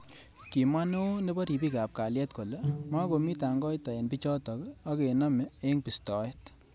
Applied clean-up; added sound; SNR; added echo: none; Bowed string instrument; 9 dB; none.